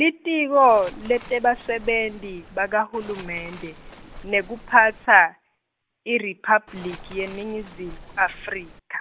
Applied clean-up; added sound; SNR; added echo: none; Waves, surf; 19 dB; none.